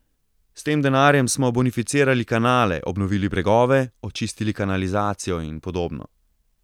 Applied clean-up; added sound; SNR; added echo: none; none; none; none.